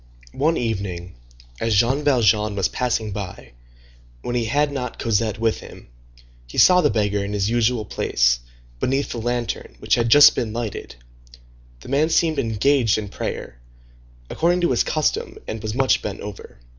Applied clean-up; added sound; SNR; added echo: none; none; none; none.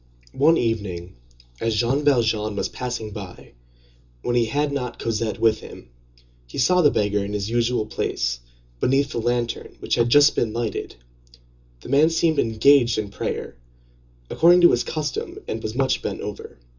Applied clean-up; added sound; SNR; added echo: none; none; none; reverberation time 0.2 s.